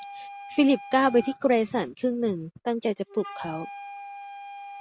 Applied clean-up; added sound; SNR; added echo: none; Wind instrument, woodwind instrument; 15 dB; none.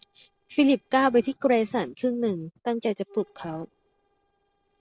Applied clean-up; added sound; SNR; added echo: neural separator model SepFormer DNS4.